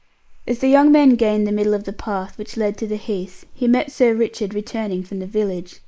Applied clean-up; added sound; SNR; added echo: neural mask model Resemble Enhance denoiser.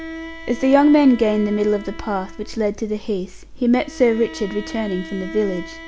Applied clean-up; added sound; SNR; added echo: none; Bowed string instrument; 16 dB; none.